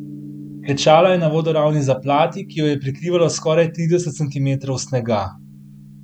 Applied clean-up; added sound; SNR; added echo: none; Gong; 18 dB; none.